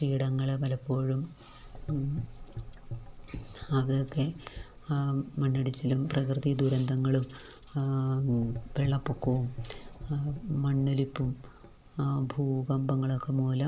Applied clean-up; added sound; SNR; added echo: none; Gurgling / Engine; 15 dB; none.